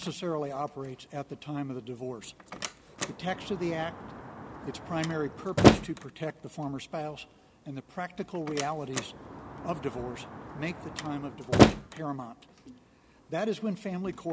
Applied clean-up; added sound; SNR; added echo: none; Slam; -4 dB; none.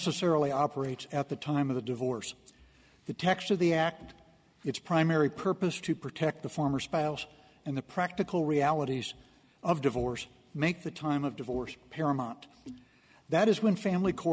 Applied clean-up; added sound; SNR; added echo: none; none; none; none.